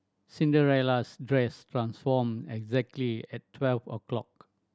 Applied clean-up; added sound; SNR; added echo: none; none; none; none.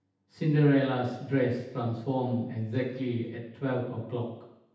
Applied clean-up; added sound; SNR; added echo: none; none; none; reverberation time 0.9 s.